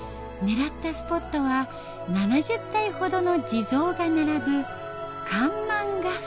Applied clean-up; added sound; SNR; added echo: none; none; none; none.